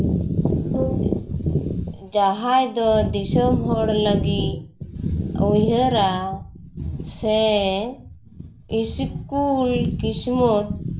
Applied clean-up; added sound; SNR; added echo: none; Brass instrument; 13 dB; reverberation time 0.4 s.